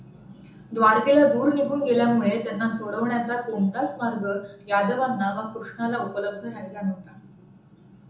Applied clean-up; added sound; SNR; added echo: none; none; none; reverberation time 0.6 s.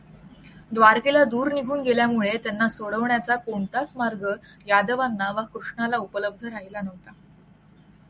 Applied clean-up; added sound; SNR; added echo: none; none; none; none.